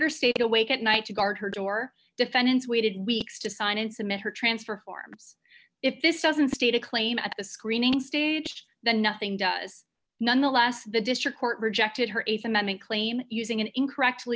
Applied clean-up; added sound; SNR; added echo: none; none; none; none.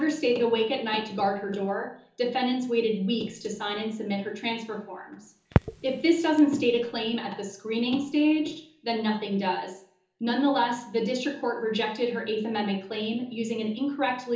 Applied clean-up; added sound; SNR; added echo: none; Crackle; 5 dB; reverberation time 0.6 s.